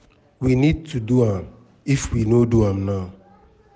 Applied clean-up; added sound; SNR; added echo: none; none; none; none.